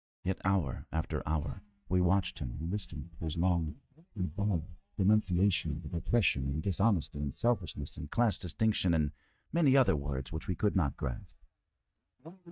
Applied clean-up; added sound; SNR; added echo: neural mask model DeepFilterNet 3.